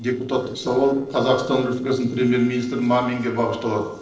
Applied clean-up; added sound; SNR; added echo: neural separator model SepFormer DNS4.